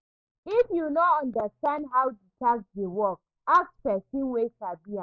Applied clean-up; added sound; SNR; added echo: neural mask model Resemble Enhance denoiser.